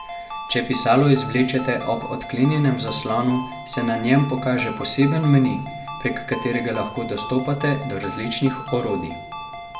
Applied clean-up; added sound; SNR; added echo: none; Ringtone; 12 dB; reverberation time 1.1 s.